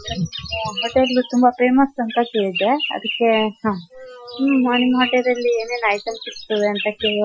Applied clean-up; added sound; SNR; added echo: classical method Wiener filter.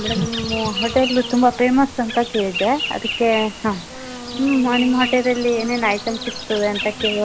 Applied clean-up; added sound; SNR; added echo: none; Insect; 8 dB; none.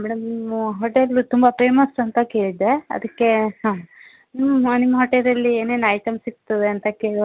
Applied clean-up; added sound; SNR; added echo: none; none; none; none.